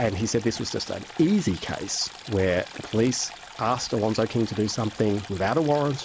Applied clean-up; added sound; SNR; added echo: none; Stream; 17 dB; none.